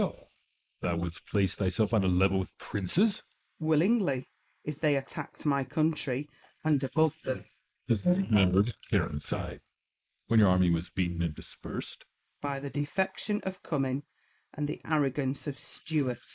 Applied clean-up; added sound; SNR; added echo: neural mask model Resemble Enhance denoiser.